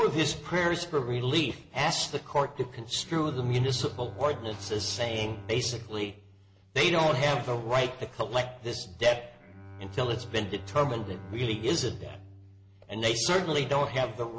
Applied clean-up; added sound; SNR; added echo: none; Bowed string instrument; 18 dB; none.